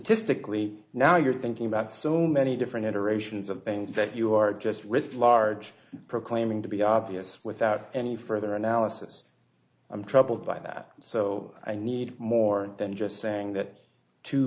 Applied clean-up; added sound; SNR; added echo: none; none; none; none.